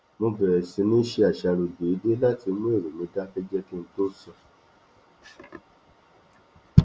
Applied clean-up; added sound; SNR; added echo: none; none; none; none.